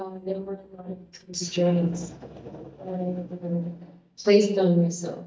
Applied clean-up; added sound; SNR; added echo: neural mask model DeepFilterNet 3.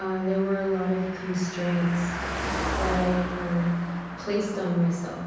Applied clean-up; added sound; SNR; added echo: none; Car passing by; 6 dB; reverberation time 1.1 s.